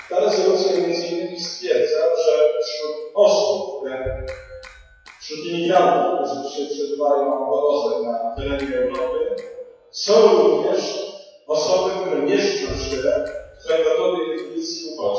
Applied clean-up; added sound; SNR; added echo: classical method WPE with log-MMSE.